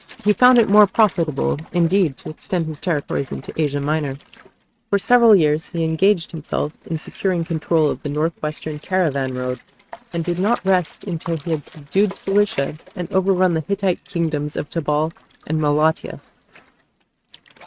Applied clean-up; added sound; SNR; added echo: neural mask model RNNoise.